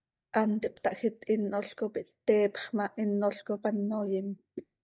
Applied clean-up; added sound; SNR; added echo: neural mask model DeepFilterNet 3.